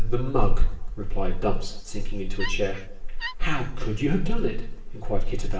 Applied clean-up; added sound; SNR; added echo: none; Wood; 16 dB; reverberation time 0.8 s.